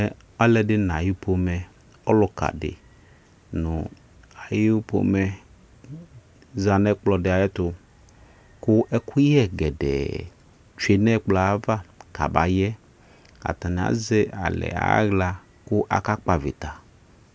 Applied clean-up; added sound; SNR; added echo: none; none; none; none.